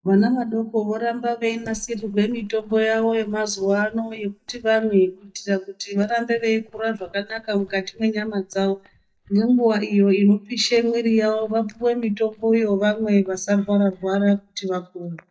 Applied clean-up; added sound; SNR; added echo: neural mask model DeepFilterNet 3.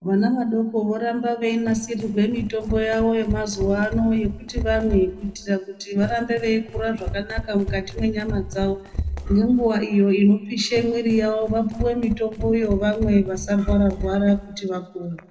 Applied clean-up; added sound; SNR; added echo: neural separator model SepFormer DNS4.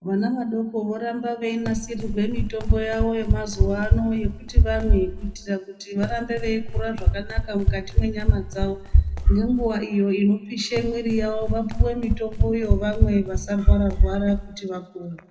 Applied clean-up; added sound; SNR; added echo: none; Run; -3 dB; reverberation time 1.2 s.